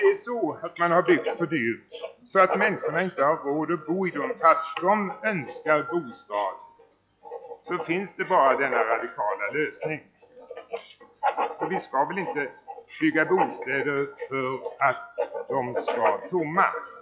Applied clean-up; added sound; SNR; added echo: classical method log-MMSE.